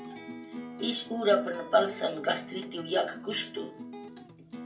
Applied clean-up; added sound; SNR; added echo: none; Acoustic guitar; 11 dB; reverberation time 0.2 s.